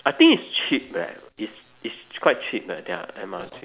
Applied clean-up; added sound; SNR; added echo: none; none; none; none.